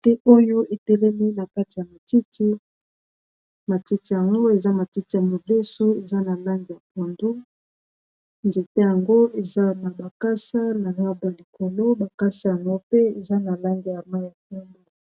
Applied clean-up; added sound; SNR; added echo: none; none; none; none.